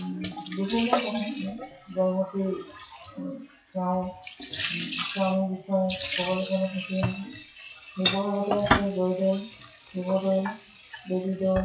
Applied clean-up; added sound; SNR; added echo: classical method WPE with log-MMSE.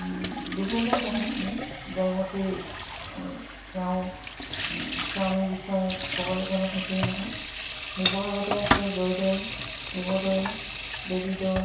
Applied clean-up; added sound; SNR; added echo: none; Sink (filling or washing) / Water tap, faucet; 1 dB; reverberation time 0.7 s.